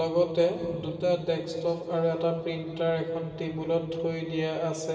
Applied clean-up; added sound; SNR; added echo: none; none; none; reverberation time 2.6 s.